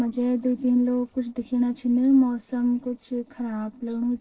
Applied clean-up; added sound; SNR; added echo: neural separator model SepFormer DNS4.